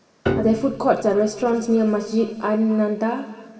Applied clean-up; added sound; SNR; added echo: none; Piano; 11 dB; reverberation time 2.2 s.